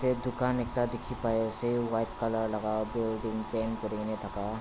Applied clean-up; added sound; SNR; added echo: none; none; none; none.